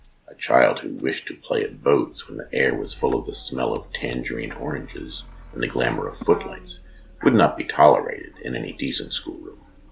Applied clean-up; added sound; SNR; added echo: none; Motor vehicle (road); 19 dB; none.